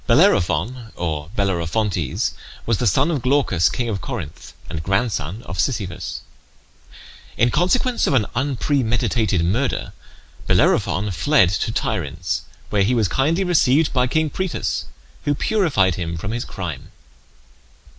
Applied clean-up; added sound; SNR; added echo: none; none; none; none.